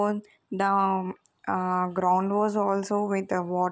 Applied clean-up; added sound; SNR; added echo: none; none; none; none.